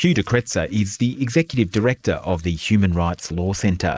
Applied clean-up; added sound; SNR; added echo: neural mask model Resemble Enhance denoiser.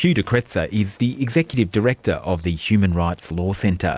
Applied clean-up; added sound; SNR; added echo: none; none; none; none.